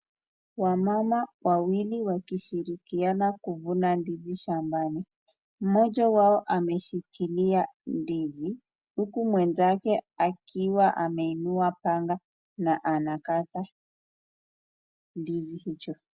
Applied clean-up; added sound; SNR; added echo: none; none; none; none.